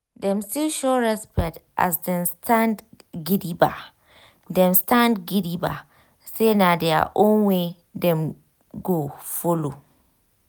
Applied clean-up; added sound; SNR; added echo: none; none; none; none.